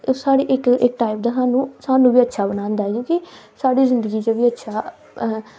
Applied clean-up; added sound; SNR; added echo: none; none; none; none.